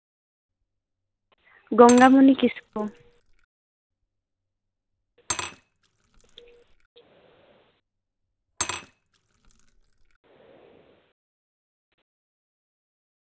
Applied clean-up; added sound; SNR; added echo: none; Glass / Liquid; 13 dB; none.